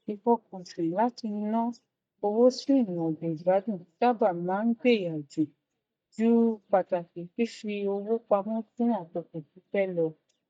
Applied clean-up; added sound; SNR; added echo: neural mask model DeepFilterNet 3.